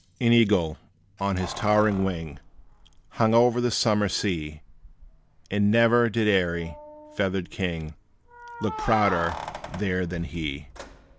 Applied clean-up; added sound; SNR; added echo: none; Keys jangling; 15 dB; none.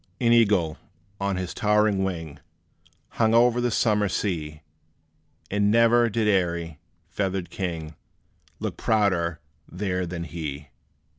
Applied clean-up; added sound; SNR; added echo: none; none; none; none.